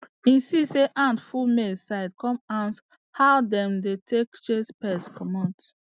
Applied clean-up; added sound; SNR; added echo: none; none; none; none.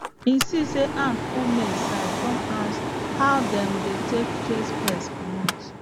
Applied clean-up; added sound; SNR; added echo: none; Mechanical fan; 1 dB; none.